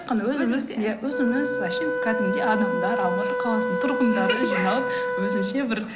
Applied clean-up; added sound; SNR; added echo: none; Wind instrument, woodwind instrument; 2 dB; none.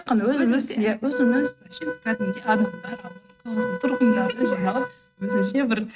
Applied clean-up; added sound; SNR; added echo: neural mask model RNNoise.